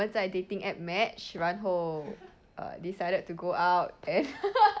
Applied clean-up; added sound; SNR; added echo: none; none; none; none.